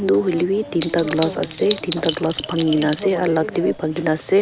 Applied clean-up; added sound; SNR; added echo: none; Chink, clink; 13 dB; none.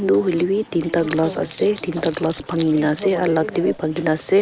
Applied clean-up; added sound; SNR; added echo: neural mask model Resemble Enhance denoiser.